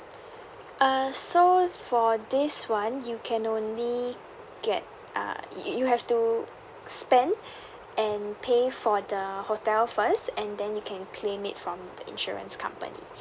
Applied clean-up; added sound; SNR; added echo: none; none; none; none.